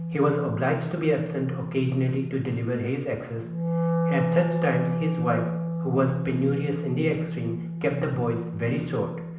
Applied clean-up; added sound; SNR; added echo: none; Wind instrument, woodwind instrument; 3 dB; reverberation time 0.8 s.